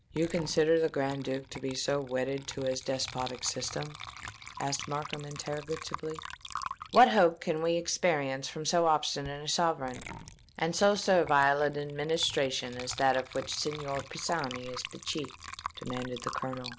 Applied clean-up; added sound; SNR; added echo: none; Water / Liquid; 14 dB; none.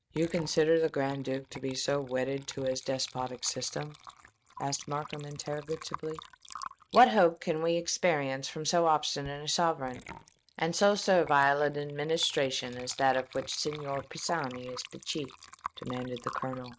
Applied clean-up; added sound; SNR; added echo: neural mask model RNNoise.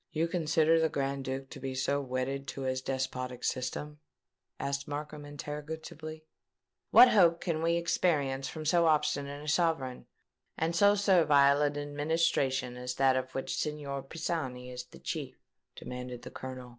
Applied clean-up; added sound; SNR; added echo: none; none; none; none.